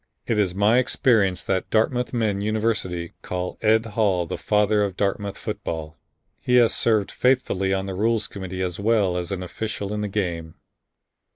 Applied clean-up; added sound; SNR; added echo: neural mask model Resemble Enhance denoiser.